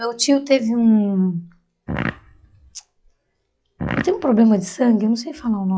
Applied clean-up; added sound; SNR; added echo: classical method log-MMSE.